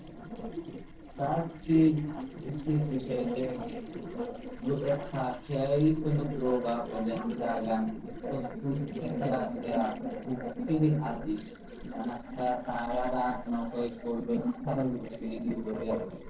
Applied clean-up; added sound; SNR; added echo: neural separator model SepFormer DNS4.